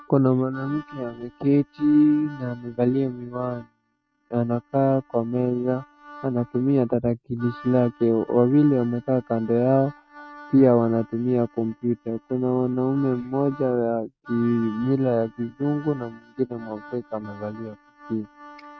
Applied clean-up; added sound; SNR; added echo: neural mask model RNNoise.